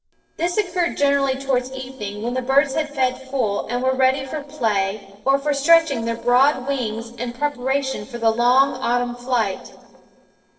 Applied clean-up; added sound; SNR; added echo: neural separator model SepFormer DNS4.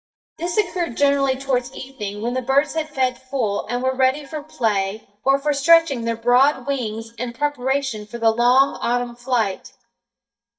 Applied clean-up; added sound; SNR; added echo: neural mask model DeepFilterNet 3.